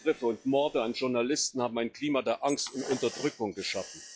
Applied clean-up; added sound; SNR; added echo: classical method log-MMSE.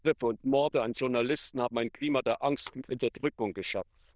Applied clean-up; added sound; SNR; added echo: neural diffusion model UNIVERSE++.